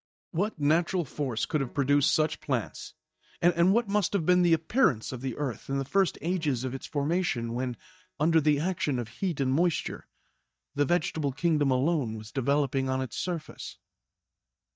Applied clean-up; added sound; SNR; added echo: neural mask model DeepFilterNet 3.